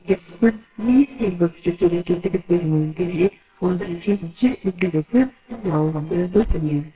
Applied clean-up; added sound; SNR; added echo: neural separator model SepFormer WHAMR!.